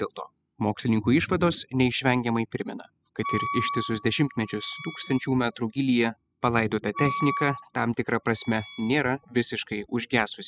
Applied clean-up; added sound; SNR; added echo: classical method spectral subtraction.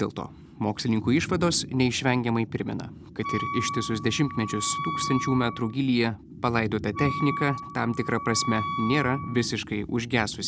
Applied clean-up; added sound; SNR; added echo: none; Wind instrument, woodwind instrument; 7 dB; none.